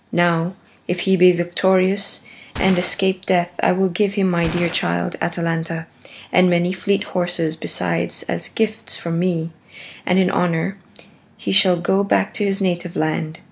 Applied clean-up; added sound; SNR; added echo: none; Gunshot, gunfire; 13 dB; none.